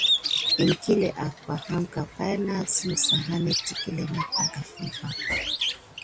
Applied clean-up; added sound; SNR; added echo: none; Bird; 2 dB; none.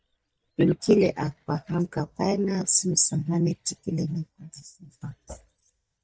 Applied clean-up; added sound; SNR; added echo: neural mask model DeepFilterNet 3.